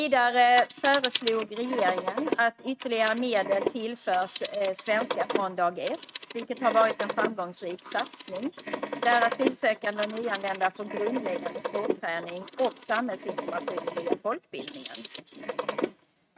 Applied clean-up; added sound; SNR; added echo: neural mask model RNNoise.